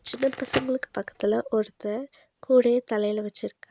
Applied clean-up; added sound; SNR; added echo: none; Crackle; 15 dB; none.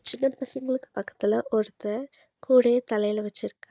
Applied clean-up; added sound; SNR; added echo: neural mask model DeepFilterNet 3.